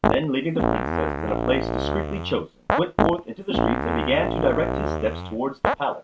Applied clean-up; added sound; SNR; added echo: none; Fart; -1 dB; none.